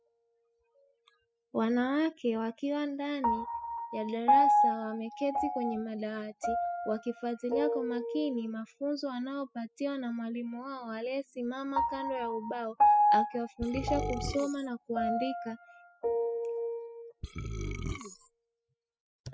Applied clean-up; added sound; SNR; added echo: classical method spectral subtraction.